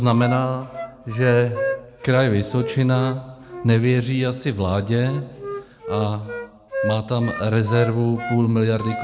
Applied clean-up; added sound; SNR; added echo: none; Wind instrument, woodwind instrument; 11 dB; none.